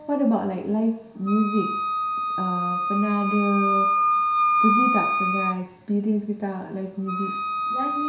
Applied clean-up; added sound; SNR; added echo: none; Wind instrument, woodwind instrument; -1 dB; reverberation time 0.7 s.